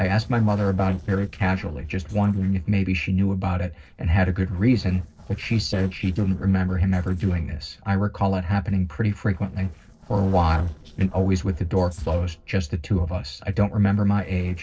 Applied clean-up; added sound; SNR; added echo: neural separator model SepFormer DNS4.